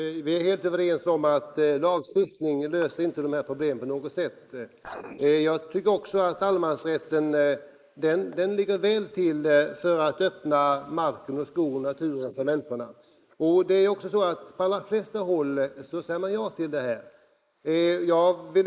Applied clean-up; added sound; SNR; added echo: neural mask model Resemble Enhance denoiser.